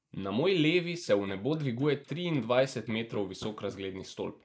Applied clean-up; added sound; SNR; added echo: neural mask model Resemble Enhance denoiser.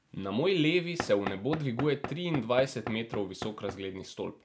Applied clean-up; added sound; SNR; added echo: none; Knock / Wood; 10 dB; none.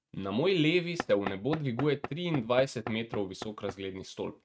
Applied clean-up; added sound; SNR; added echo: neural mask model RNNoise.